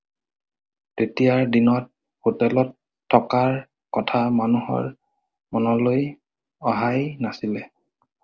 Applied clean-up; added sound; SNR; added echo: none; none; none; none.